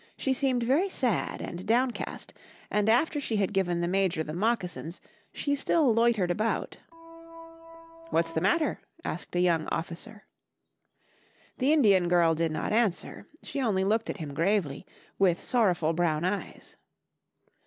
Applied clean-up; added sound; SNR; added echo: none; Organ; 15 dB; none.